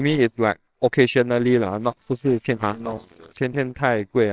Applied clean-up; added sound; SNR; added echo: neural separator model SepFormer WHAMR!.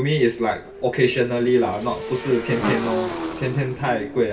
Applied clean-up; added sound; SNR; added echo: none; Motorcycle / Engine; 9 dB; reverberation time 0.2 s.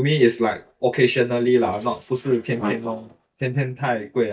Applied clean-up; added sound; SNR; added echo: neural mask model DeepFilterNet 3.